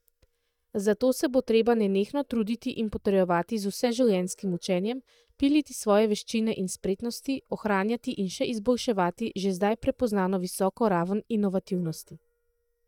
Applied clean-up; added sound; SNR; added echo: neural mask model DeepFilterNet 3.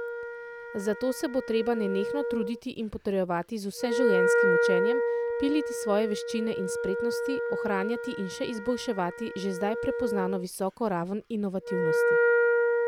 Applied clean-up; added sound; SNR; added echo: none; Wind instrument, woodwind instrument; -2 dB; none.